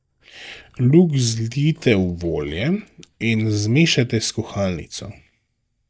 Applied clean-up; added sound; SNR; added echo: neural mask model DeepFilterNet 3.